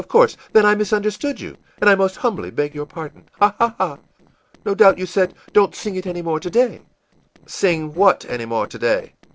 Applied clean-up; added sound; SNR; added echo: neural separator model SepFormer DNS4.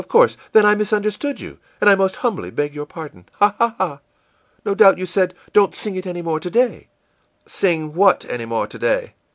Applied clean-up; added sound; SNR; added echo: none; none; none; none.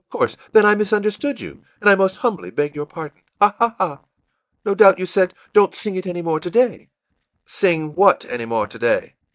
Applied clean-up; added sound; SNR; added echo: neural mask model DeepFilterNet 3.